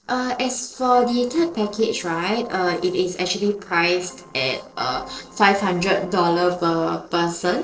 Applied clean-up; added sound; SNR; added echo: neural separator model SepFormer DNS4.